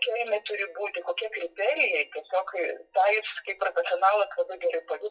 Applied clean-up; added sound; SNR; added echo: classical method WPE with log-MMSE.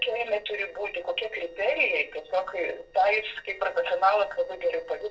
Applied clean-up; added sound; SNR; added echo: neural separator model SepFormer DNS4.